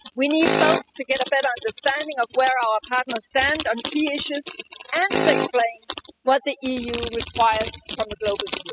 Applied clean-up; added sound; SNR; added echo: classical method spectral subtraction.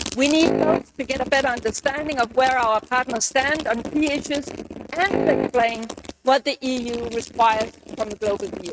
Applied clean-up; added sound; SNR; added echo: neural mask model RNNoise.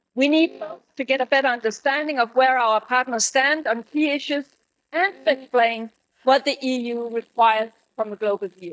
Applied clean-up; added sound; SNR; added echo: neural mask model DeepFilterNet 3.